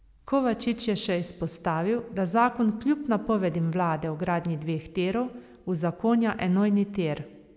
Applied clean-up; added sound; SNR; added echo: none; none; none; none.